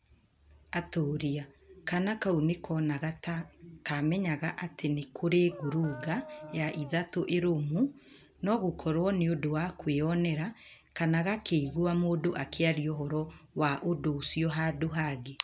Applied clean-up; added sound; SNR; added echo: none; Dog; 16 dB; none.